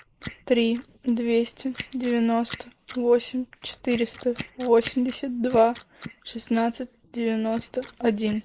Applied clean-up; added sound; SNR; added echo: neural mask model Resemble Enhance denoiser.